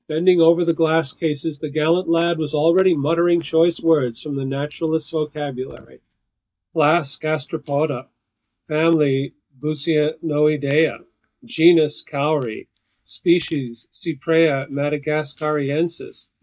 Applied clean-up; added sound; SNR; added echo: neural mask model DeepFilterNet 3.